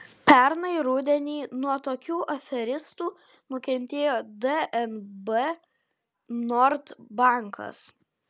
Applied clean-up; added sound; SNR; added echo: none; none; none; none.